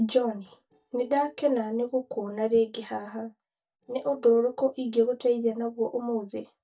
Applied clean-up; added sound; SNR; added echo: neural mask model DeepFilterNet 3.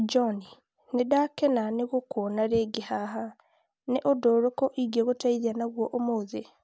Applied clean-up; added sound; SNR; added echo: none; none; none; none.